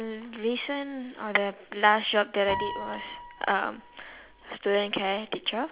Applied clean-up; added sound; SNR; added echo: none; Piano; 14 dB; none.